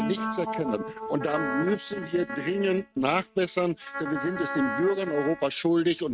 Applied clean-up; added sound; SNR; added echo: neural mask model RNNoise.